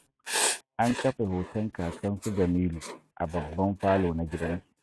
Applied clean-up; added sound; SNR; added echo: neural mask model RNNoise.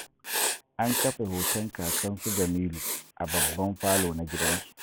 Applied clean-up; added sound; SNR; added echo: none; Writing; 1 dB; none.